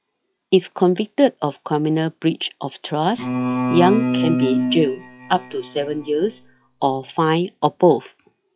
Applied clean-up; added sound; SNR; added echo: classical method log-MMSE.